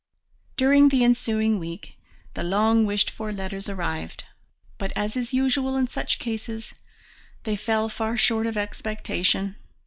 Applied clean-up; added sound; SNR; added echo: none; none; none; none.